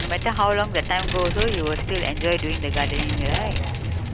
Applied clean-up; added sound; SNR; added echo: none; Vehicle; 0 dB; none.